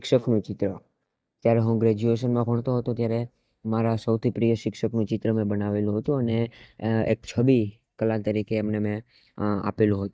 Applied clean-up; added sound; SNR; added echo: neural mask model DeepFilterNet 3.